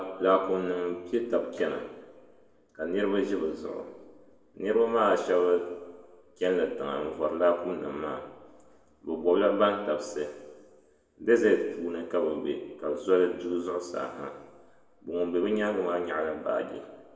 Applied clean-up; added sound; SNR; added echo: none; none; none; reverberation time 1.4 s.